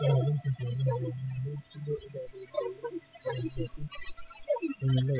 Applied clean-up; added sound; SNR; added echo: classical method spectral subtraction.